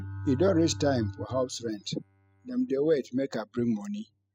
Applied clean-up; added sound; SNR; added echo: classical method spectral subtraction.